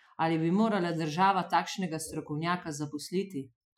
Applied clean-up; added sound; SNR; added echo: classical method Wiener filter.